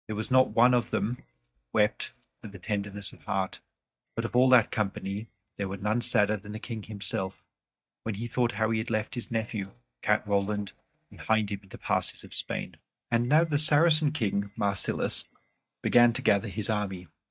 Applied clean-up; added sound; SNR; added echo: neural mask model DeepFilterNet 3.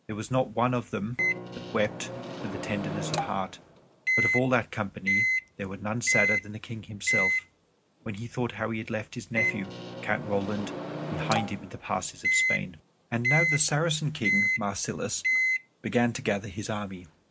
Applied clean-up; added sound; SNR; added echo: none; Microwave oven; 0 dB; none.